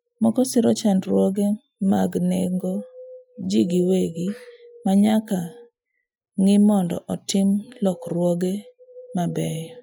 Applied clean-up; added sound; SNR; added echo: classical method Wiener filter.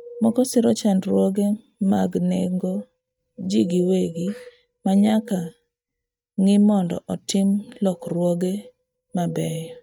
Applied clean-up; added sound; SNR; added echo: neural mask model RNNoise.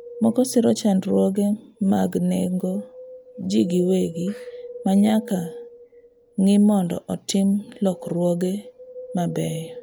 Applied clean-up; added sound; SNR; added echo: none; Wind; 18 dB; none.